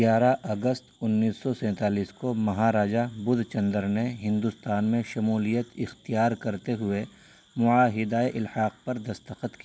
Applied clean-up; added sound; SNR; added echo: none; none; none; none.